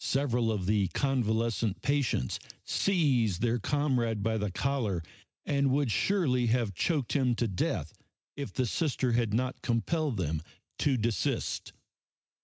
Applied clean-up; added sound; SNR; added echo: none; none; none; none.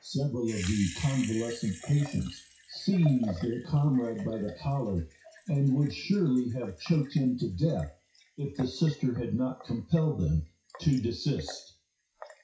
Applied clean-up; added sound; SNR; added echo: classical method WPE with log-MMSE.